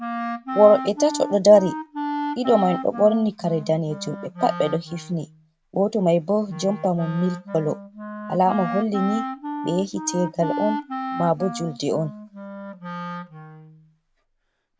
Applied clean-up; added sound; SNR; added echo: none; Wind instrument, woodwind instrument; 9 dB; none.